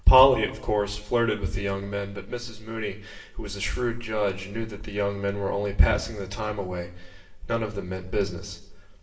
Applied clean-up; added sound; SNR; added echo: none; none; none; reverberation time 0.6 s.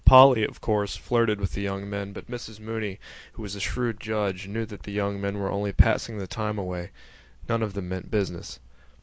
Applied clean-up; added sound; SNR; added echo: none; none; none; none.